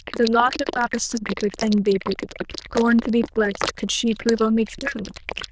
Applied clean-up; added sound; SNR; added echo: neural diffusion model UNIVERSE++.